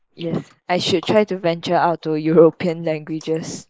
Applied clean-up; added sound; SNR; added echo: neural mask model Resemble Enhance denoiser.